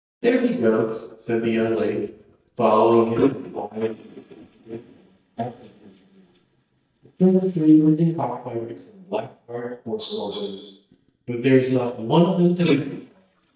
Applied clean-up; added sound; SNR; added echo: neural mask model DeepFilterNet 3.